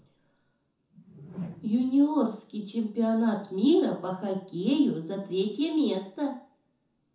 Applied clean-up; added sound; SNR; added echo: none; Whoosh, swoosh, swish; 14 dB; reverberation time 0.9 s.